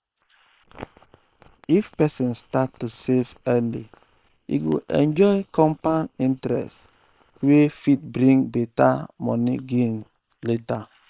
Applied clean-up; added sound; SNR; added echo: neural separator model SepFormer WHAM!.